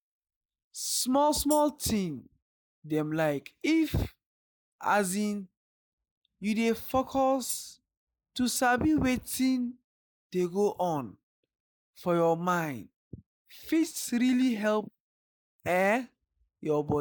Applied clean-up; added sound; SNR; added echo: neural mask model Resemble Enhance denoiser.